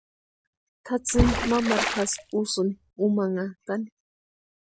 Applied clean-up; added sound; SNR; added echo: none; Water / Splash, splatter; 0 dB; none.